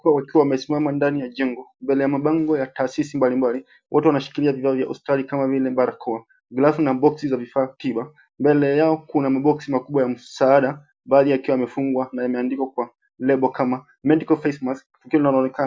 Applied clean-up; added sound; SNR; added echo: none; none; none; none.